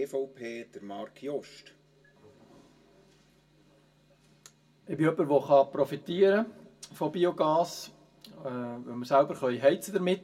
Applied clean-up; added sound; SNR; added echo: none; none; none; reverberation time 0.2 s.